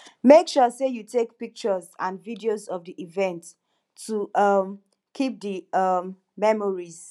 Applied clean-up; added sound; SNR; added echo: none; none; none; none.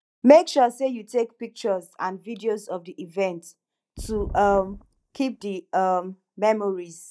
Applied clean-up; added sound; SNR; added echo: neural mask model DeepFilterNet 3.